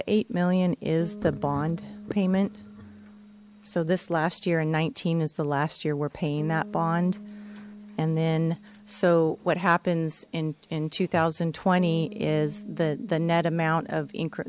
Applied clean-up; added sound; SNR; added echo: none; Bass guitar; 18 dB; none.